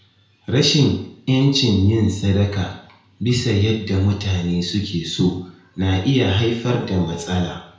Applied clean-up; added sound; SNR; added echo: none; Dog; 14 dB; reverberation time 0.5 s.